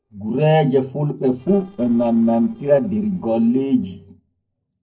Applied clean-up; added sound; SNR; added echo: neural separator model SepFormer DNS4.